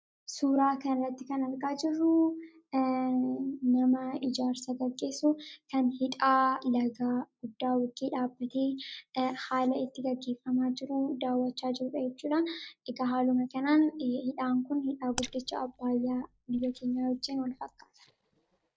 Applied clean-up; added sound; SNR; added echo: neural mask model DeepFilterNet 3.